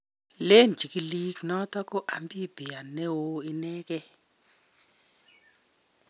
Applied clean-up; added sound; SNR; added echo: none; none; none; none.